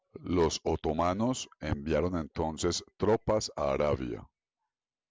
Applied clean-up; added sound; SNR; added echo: none; none; none; none.